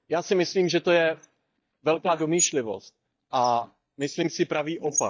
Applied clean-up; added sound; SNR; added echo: neural mask model DeepFilterNet 3.